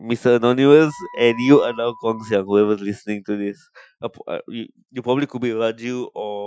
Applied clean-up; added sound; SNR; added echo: classical method Wiener filter.